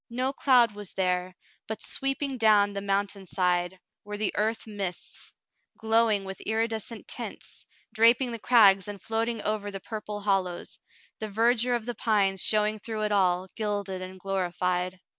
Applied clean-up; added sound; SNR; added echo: none; none; none; none.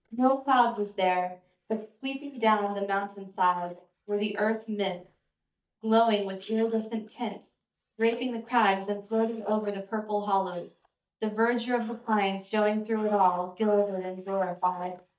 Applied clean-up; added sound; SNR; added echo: neural mask model DeepFilterNet 3.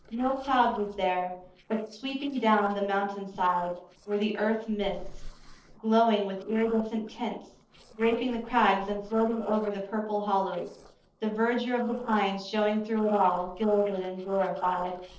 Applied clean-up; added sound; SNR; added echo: neural separator model SepFormer DNS4.